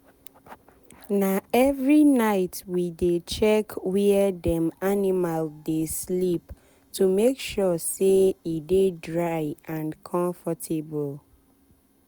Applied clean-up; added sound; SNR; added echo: none; none; none; none.